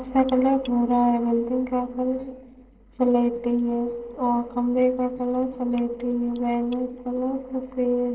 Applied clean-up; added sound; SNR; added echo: neural separator model SepFormer DNS4.